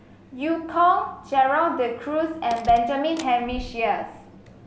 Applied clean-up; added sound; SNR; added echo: none; Slam; 19 dB; none.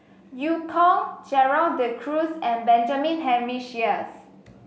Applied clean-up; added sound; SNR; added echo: none; none; none; none.